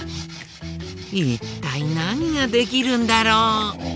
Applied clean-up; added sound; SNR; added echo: none; none; none; none.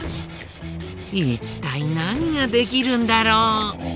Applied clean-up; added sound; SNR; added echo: none; Boom; 18 dB; none.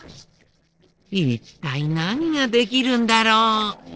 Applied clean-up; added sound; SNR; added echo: neural separator model SepFormer DNS4.